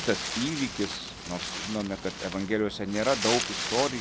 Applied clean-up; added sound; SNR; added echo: none; Wind; 5 dB; none.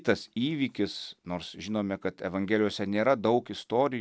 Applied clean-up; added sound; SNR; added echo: none; none; none; none.